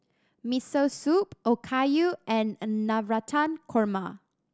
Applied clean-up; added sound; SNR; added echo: none; none; none; none.